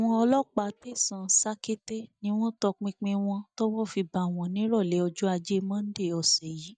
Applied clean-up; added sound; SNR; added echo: neural mask model DeepFilterNet 3.